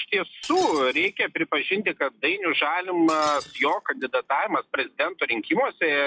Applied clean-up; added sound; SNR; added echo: classical method log-MMSE.